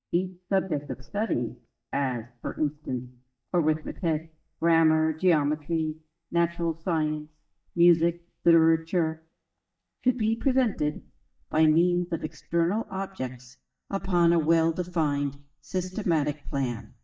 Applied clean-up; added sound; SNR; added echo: neural mask model DeepFilterNet 3.